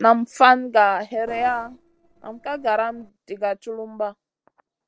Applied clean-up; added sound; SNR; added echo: neural separator model SepFormer DNS4.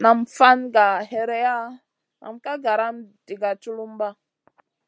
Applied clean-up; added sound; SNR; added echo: none; none; none; none.